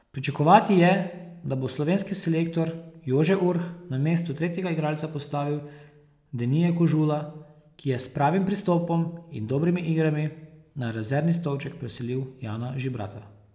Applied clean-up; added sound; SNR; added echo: none; none; none; none.